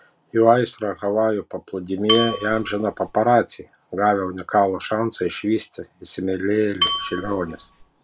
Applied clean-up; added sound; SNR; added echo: none; Dishes, pots, and pans / Glass / Bell; 2 dB; none.